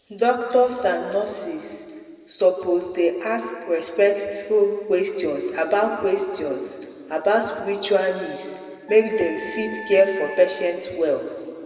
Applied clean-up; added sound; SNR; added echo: none; Wind instrument, woodwind instrument; 14 dB; reverberation time 2.2 s.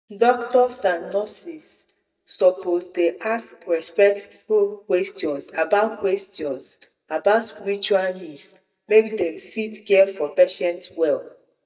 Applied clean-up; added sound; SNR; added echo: neural mask model DeepFilterNet 3.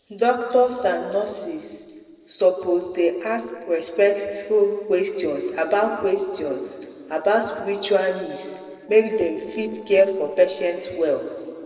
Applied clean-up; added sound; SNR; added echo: neural separator model SepFormer DNS4.